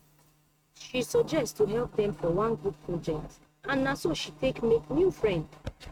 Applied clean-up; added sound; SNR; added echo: neural mask model RNNoise.